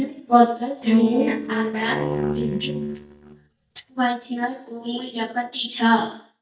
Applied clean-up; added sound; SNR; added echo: neural mask model DeepFilterNet 3.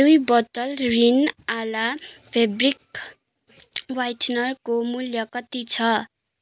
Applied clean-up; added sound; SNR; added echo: none; none; none; none.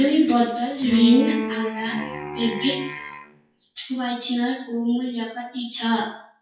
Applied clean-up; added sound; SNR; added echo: classical method WPE with log-MMSE.